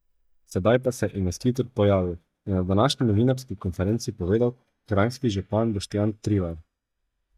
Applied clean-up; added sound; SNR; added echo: neural mask model DeepFilterNet 3.